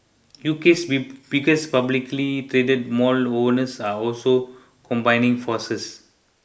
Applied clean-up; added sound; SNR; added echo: neural mask model Resemble Enhance denoiser.